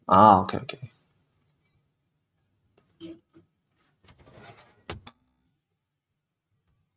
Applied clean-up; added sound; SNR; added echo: neural mask model RNNoise.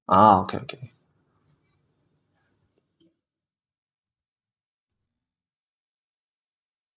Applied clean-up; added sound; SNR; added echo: neural mask model DeepFilterNet 3.